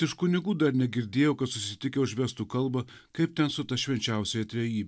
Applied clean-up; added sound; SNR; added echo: none; none; none; none.